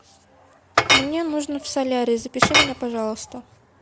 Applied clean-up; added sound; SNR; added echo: none; Chink, clink; -2 dB; none.